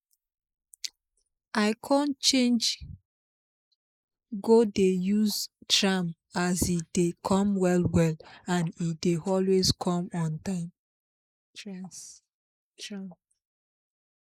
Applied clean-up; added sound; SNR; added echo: neural mask model Resemble Enhance denoiser.